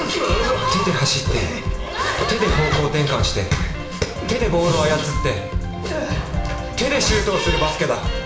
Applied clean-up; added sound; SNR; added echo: none; none; none; reverberation time 0.7 s.